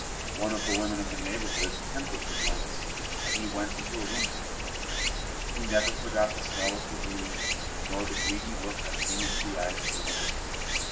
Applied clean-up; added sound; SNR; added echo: none; Stream; -4 dB; reverberation time 1.5 s.